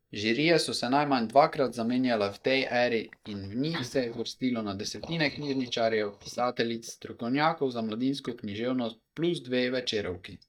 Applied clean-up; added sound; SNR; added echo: neural mask model DeepFilterNet 3.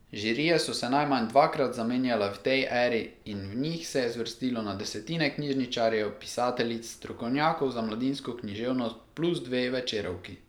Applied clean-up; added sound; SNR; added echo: none; none; none; none.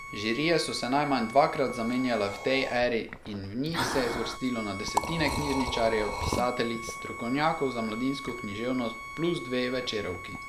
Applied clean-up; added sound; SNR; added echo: none; Bowed string instrument + Liquid; 7 dB; none.